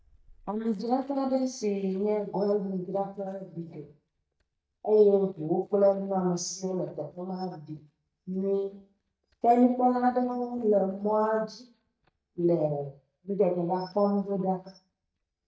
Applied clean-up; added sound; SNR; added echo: neural mask model DeepFilterNet 3.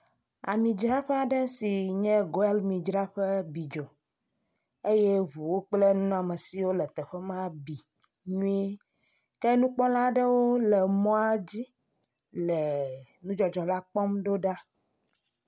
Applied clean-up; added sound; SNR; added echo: none; none; none; none.